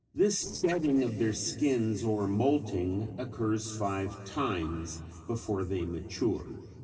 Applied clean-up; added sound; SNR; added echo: neural separator model SepFormer DNS4.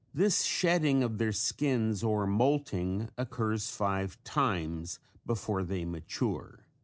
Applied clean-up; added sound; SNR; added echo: none; none; none; none.